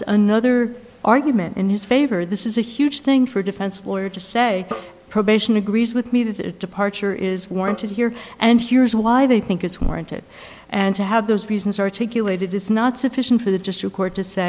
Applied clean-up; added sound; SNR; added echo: none; Drum; 18 dB; none.